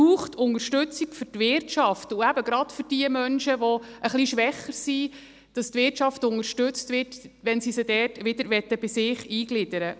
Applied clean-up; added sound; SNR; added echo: none; none; none; none.